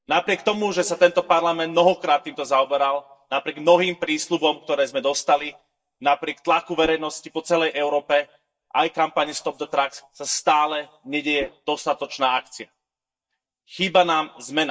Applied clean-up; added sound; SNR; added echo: neural mask model DeepFilterNet 3.